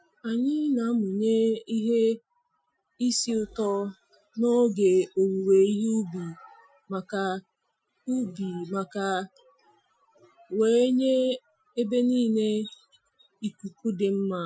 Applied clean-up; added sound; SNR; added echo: classical method Wiener filter.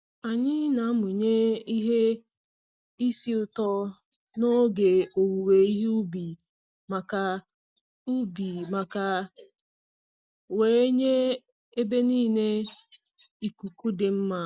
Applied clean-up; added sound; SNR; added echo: none; none; none; none.